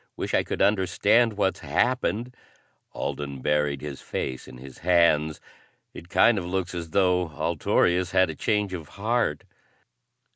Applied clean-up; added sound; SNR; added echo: none; none; none; none.